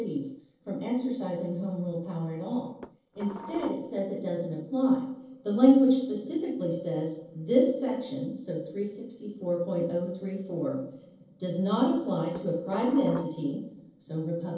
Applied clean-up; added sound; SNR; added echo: neural separator model SepFormer DNS4.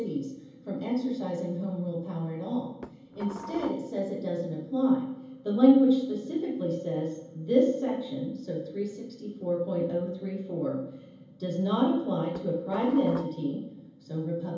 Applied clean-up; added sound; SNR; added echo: none; Dishes, pots, and pans; 13 dB; reverberation time 0.9 s.